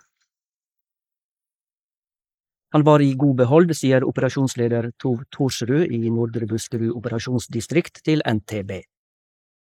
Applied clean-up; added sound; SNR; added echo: neural mask model Resemble Enhance denoiser.